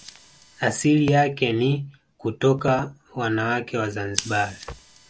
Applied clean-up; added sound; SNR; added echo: none; Scissors; 17 dB; none.